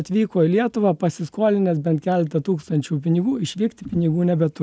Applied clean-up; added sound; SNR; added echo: none; none; none; none.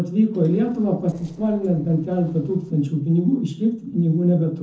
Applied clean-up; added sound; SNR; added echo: neural separator model SepFormer DNS4.